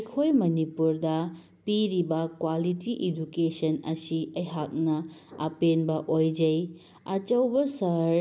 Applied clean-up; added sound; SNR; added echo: none; none; none; none.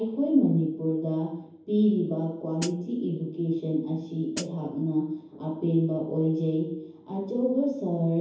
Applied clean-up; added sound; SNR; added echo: none; Hi-hat; 10 dB; reverberation time 0.9 s.